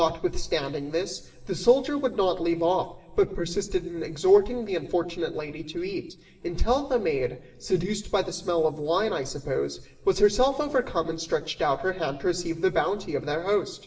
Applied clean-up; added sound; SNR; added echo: none; none; none; reverberation time 1.4 s.